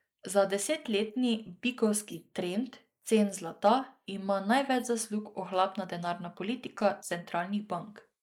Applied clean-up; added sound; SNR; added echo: neural mask model Resemble Enhance denoiser.